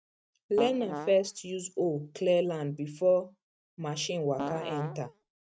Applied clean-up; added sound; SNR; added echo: neural mask model RNNoise.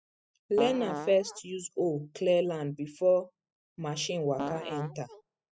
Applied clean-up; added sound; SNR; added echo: classical method spectral subtraction.